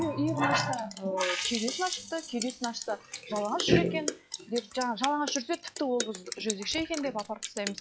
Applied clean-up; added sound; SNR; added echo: classical method log-MMSE.